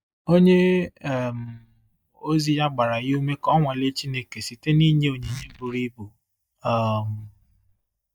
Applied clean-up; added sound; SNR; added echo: neural mask model DeepFilterNet 3.